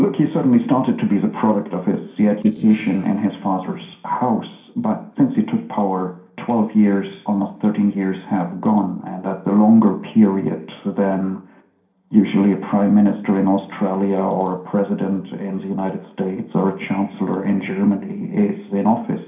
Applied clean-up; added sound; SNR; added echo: neural separator model SepFormer DNS4.